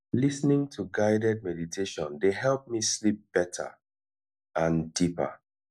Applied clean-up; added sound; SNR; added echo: none; none; none; none.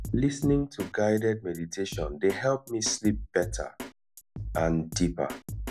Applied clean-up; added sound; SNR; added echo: none; Drum kit; 10 dB; none.